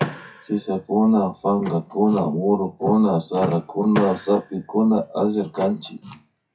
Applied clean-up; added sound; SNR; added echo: classical method WPE with log-MMSE.